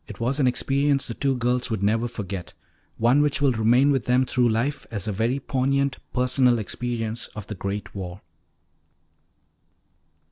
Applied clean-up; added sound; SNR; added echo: none; none; none; none.